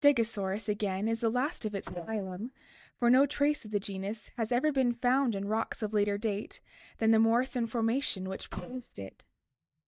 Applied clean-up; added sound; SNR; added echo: neural mask model DeepFilterNet 3.